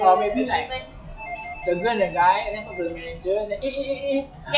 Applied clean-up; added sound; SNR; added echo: classical method log-MMSE.